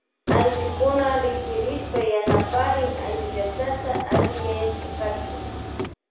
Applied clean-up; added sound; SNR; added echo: none; Car; 1 dB; reverberation time 0.7 s.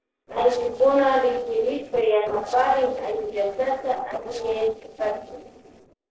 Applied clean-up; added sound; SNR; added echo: neural separator model SepFormer DNS4.